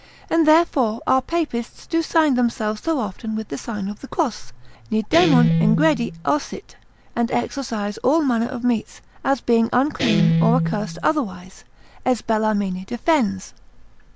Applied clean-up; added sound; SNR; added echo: none; Guitar; 3 dB; none.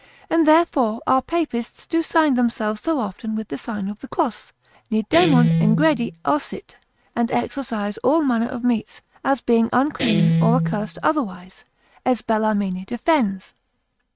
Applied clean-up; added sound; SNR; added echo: neural mask model RNNoise.